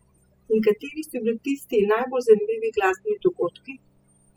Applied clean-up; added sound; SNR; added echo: classical method spectral subtraction.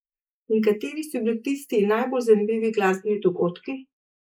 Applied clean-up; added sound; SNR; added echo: neural mask model Resemble Enhance denoiser.